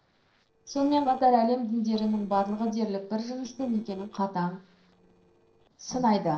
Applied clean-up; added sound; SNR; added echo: neural separator model SepFormer DNS4.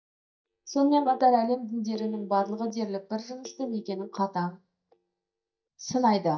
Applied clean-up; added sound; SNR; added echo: neural mask model DeepFilterNet 3.